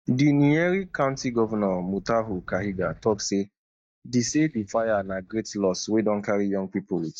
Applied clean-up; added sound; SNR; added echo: neural mask model DeepFilterNet 3.